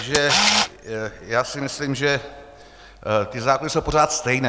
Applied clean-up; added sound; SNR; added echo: none; Camera; 4 dB; none.